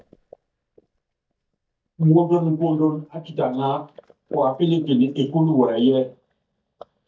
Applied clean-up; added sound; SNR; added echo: neural mask model DeepFilterNet 3.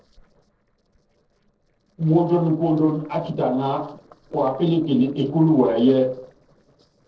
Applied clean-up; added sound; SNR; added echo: neural separator model SepFormer DNS4.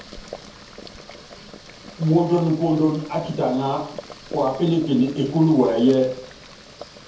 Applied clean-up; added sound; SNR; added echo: none; Boiling; 18 dB; reverberation time 0.5 s.